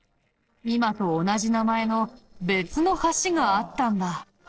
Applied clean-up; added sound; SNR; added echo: neural separator model SepFormer DNS4.